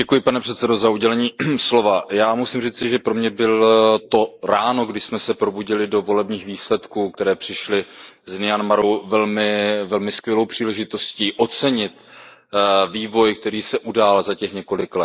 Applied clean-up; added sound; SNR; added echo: neural mask model Resemble Enhance denoiser.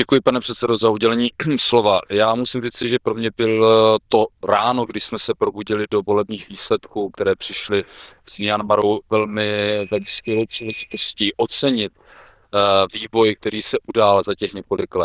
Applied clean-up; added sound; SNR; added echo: neural diffusion model UNIVERSE++.